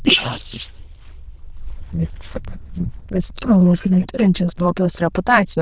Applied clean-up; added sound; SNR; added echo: neural diffusion model UNIVERSE++.